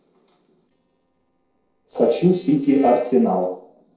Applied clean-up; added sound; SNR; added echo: neural separator model SepFormer DNS4.